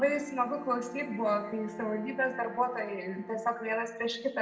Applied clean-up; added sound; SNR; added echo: none; Bowed string instrument; 16 dB; reverberation time 1.0 s.